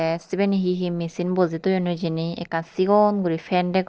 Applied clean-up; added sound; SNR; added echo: neural separator model SepFormer DNS4.